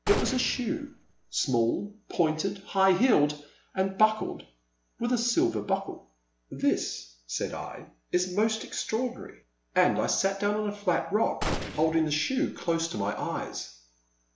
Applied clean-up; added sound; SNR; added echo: none; Gunshot, gunfire; 6 dB; none.